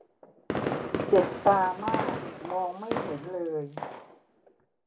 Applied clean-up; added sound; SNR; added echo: none; Fireworks; 4 dB; reverberation time 0.2 s.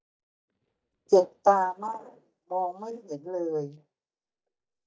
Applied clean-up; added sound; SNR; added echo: neural mask model DeepFilterNet 3.